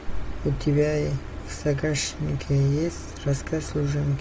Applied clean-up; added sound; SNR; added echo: none; none; none; none.